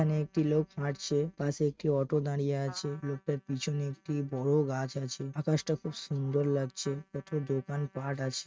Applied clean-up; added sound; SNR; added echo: neural mask model RNNoise.